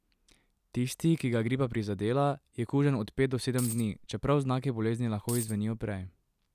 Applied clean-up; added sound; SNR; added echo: none; Coin (dropping); 11 dB; none.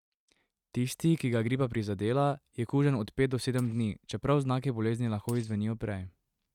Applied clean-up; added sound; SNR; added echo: neural mask model RNNoise.